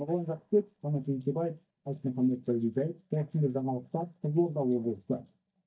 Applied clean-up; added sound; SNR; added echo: neural mask model DeepFilterNet 3.